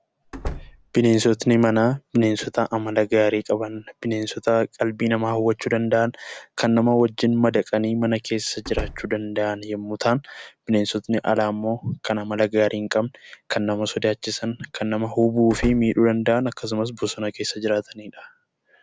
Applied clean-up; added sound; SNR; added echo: none; Slam; 12 dB; none.